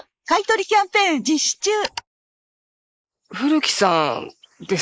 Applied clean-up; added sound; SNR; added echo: neural mask model Resemble Enhance denoiser.